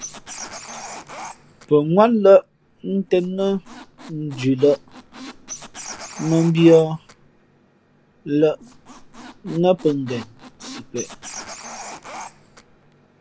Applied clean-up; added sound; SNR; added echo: none; Squeak; 17 dB; none.